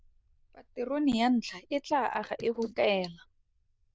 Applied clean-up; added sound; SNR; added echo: neural diffusion model UNIVERSE++.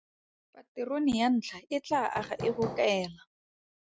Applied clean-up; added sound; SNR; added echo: none; Hammer; 8 dB; none.